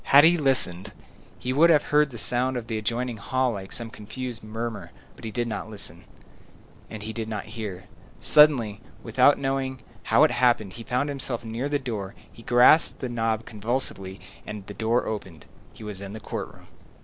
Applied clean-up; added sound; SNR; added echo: none; none; none; none.